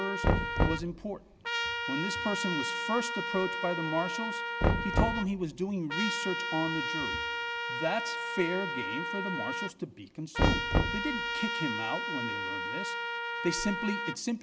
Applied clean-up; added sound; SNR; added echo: none; Trumpet + Knock; -3 dB; none.